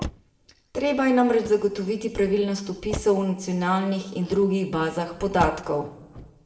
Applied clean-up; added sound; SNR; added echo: none; Motor vehicle (road); 15 dB; reverberation time 0.8 s.